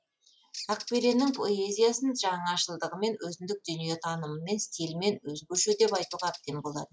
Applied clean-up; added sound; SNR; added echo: classical method log-MMSE.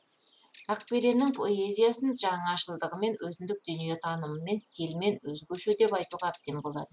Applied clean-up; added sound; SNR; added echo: none; Bird; 16 dB; none.